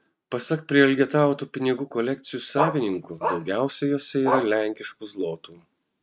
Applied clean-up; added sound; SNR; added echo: neural mask model RNNoise.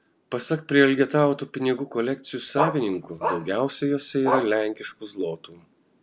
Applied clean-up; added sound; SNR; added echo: none; Bark; 5 dB; none.